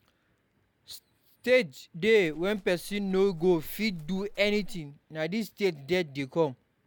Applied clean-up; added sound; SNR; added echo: none; Livestock, farm animals, working animals; 15 dB; none.